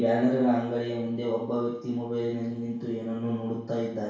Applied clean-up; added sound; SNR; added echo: none; none; none; reverberation time 0.6 s.